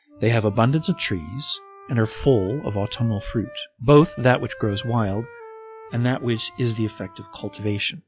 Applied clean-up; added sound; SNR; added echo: classical method log-MMSE.